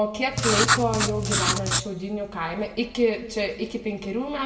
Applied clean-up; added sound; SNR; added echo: none; Writing; -3 dB; reverberation time 1.0 s.